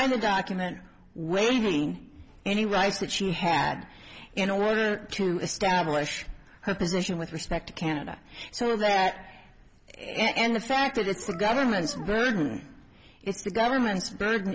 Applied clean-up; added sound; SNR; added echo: none; Brass instrument; 17 dB; none.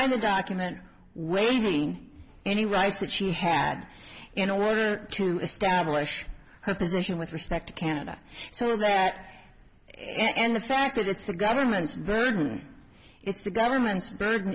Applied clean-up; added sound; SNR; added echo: none; none; none; none.